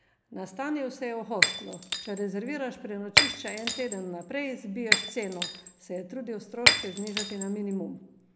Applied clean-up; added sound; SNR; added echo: none; Shatter; -5 dB; none.